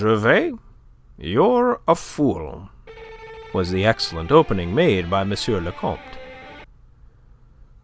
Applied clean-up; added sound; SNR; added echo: none; Electric guitar; 18 dB; none.